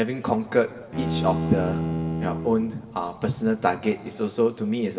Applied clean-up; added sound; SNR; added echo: none; Bowed string instrument; 4 dB; reverberation time 1.7 s.